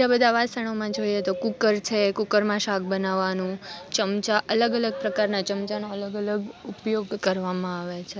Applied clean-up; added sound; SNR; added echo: none; none; none; none.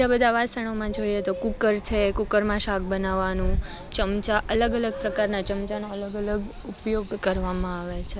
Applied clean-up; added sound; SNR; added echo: none; Fixed-wing aircraft, airplane; 8 dB; none.